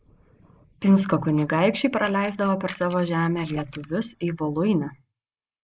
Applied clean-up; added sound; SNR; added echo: neural mask model Resemble Enhance denoiser.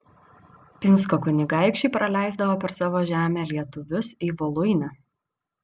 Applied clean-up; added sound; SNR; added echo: none; none; none; none.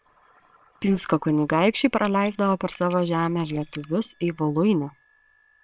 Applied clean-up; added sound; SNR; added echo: neural separator model SepFormer WHAM!.